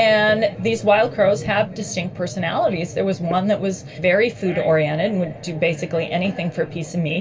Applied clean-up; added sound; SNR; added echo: none; none; none; reverberation time 0.2 s.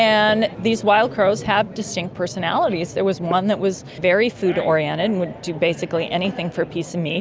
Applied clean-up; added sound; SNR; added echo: none; none; none; none.